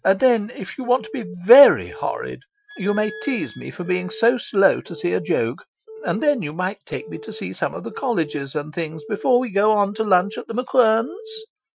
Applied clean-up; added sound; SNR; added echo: classical method Wiener filter.